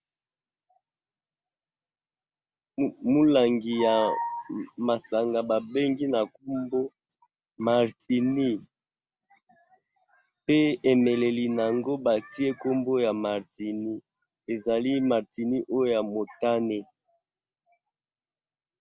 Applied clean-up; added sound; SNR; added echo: none; none; none; none.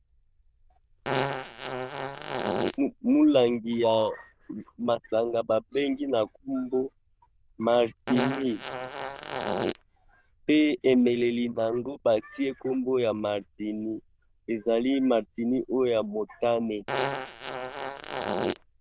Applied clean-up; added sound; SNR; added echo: neural diffusion model UNIVERSE++.